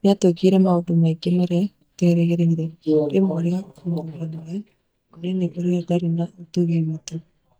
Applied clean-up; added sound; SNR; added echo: neural mask model DeepFilterNet 3.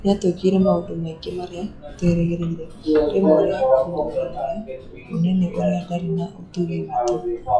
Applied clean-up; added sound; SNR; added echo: classical method log-MMSE.